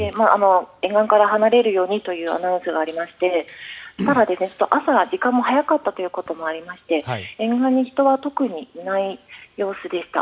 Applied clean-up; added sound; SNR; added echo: none; none; none; none.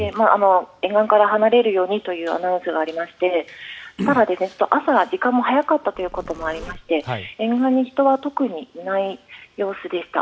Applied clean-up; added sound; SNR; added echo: none; Zipper (clothing); 19 dB; none.